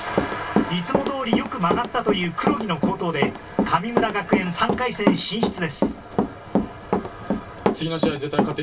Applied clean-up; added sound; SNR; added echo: none; Run; -1 dB; reverberation time 0.2 s.